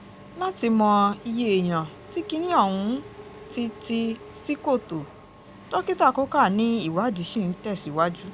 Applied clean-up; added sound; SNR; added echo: none; Engine / Mechanisms; 18 dB; none.